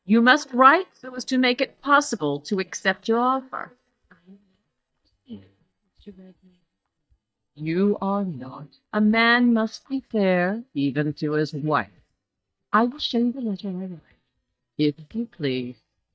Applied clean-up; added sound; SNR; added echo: neural mask model DeepFilterNet 3.